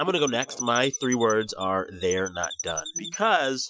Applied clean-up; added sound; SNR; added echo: classical method Wiener filter.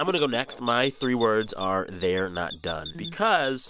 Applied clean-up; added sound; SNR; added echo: none; Chirp, tweet; 11 dB; none.